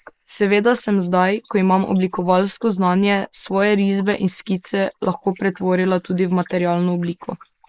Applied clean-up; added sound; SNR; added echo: neural mask model Resemble Enhance denoiser.